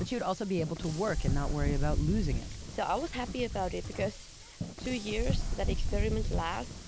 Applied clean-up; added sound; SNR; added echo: none; Wind; -1 dB; none.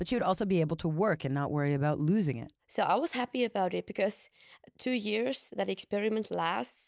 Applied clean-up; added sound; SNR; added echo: none; none; none; none.